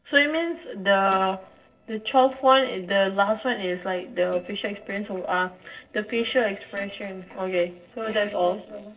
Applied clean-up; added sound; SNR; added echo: neural separator model SepFormer DNS4.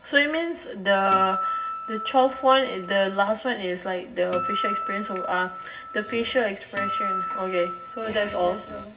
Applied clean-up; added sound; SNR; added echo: none; Acoustic guitar; 6 dB; reverberation time 0.4 s.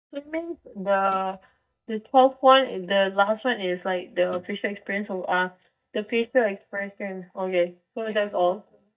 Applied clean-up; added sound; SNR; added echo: neural mask model DeepFilterNet 3.